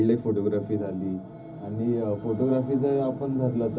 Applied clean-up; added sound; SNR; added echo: none; none; none; reverberation time 0.4 s.